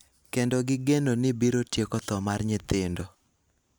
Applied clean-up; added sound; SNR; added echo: none; none; none; none.